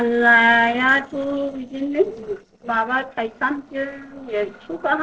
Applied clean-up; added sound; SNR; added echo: neural separator model SepFormer DNS4.